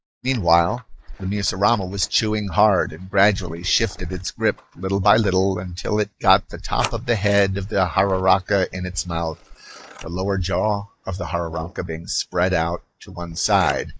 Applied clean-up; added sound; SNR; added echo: neural mask model DeepFilterNet 3.